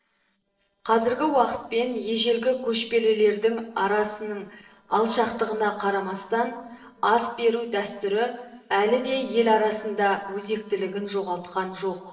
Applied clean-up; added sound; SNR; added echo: neural separator model SepFormer DNS4.